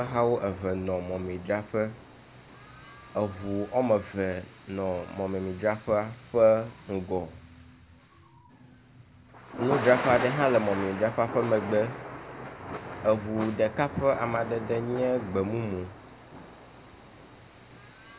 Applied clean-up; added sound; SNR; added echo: none; Thunder / Rain; 11 dB; none.